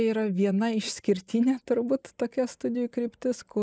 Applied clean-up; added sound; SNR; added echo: neural mask model Resemble Enhance denoiser.